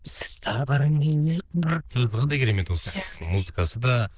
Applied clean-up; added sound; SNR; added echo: neural diffusion model UNIVERSE++.